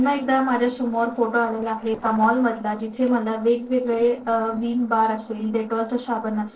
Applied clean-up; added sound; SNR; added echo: neural separator model SepFormer DNS4.